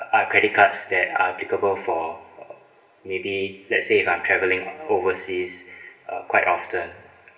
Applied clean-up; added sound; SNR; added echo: none; none; none; reverberation time 0.8 s.